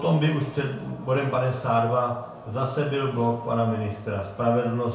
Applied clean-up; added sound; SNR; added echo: none; none; none; reverberation time 0.6 s.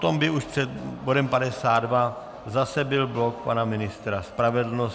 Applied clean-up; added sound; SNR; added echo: none; none; none; none.